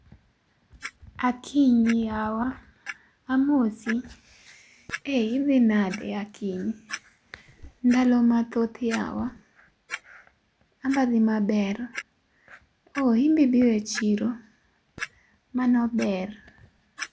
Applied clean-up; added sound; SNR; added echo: none; Clock; 17 dB; none.